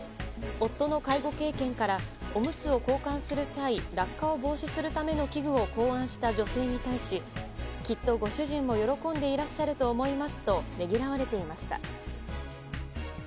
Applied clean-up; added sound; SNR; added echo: none; none; none; none.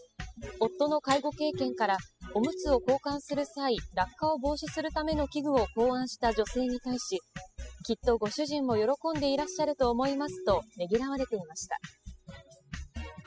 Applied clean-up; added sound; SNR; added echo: classical method spectral subtraction.